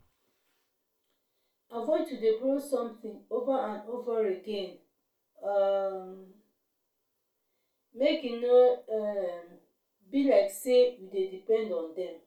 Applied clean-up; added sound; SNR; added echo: none; none; none; reverberation time 0.3 s.